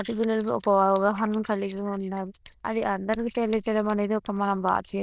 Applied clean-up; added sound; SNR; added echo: neural diffusion model UNIVERSE++.